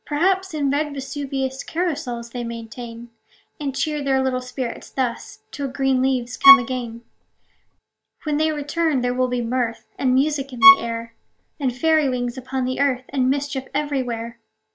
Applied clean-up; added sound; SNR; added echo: none; Bowed string instrument; -3 dB; none.